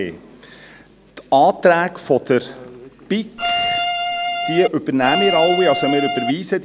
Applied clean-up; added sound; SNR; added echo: none; Bowed string instrument; 1 dB; none.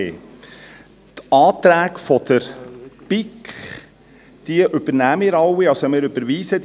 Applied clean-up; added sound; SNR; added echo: none; none; none; none.